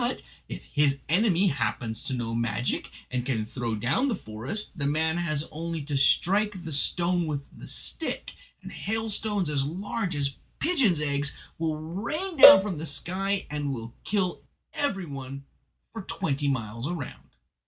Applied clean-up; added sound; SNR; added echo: none; Cowbell; -4 dB; none.